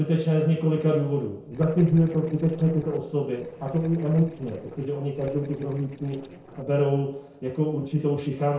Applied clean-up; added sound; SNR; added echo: neural separator model SepFormer DNS4.